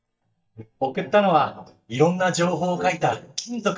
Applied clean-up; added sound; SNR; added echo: neural mask model DeepFilterNet 3.